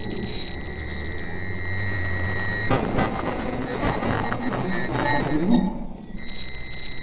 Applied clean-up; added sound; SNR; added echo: neural separator model SepFormer DNS4.